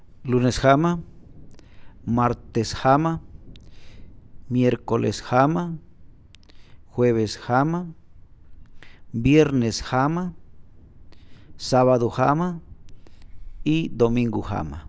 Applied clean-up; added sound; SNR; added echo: none; Thunder; 17 dB; none.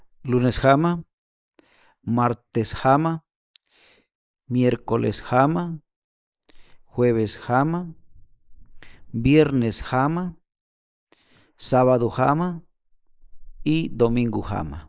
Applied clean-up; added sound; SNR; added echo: neural mask model Resemble Enhance denoiser.